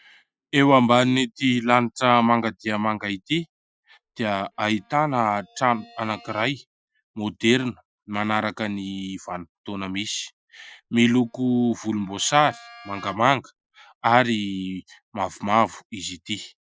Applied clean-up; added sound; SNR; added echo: classical method Wiener filter.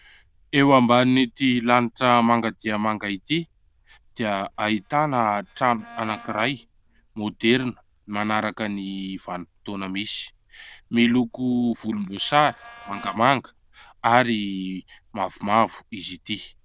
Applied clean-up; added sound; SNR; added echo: neural diffusion model UNIVERSE++.